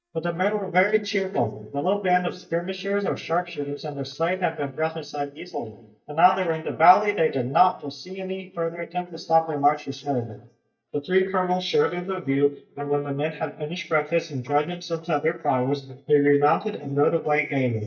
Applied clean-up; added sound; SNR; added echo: neural mask model DeepFilterNet 3.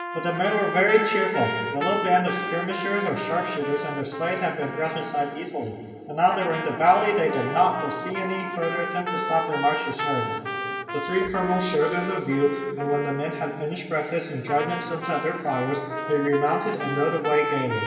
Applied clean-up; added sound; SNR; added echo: none; Trumpet; 7 dB; reverberation time 2.6 s.